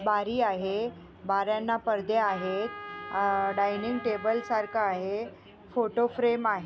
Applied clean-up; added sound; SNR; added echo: none; Trumpet; 13 dB; none.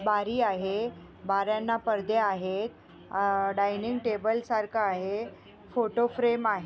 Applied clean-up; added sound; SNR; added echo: none; none; none; none.